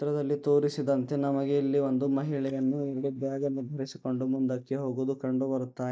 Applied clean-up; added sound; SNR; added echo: neural mask model DeepFilterNet 3.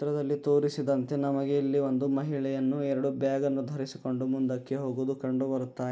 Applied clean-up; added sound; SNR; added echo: none; none; none; none.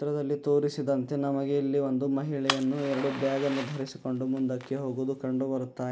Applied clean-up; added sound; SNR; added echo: none; Fire; 10 dB; none.